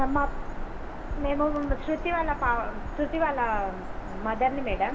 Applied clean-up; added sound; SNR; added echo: none; Bird vocalization, bird call, bird song; 3 dB; reverberation time 2.8 s.